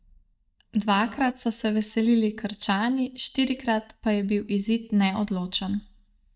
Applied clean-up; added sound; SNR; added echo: neural mask model DeepFilterNet 3.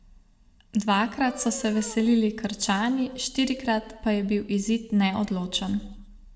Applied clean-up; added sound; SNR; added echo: none; Wind instrument, woodwind instrument; 20 dB; reverberation time 0.8 s.